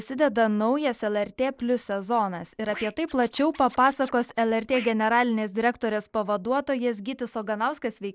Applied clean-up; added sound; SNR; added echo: neural mask model Resemble Enhance denoiser.